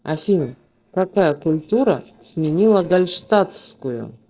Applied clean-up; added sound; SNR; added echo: neural separator model SepFormer DNS4.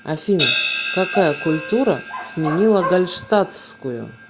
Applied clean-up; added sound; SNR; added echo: none; Crash cymbal; 8 dB; none.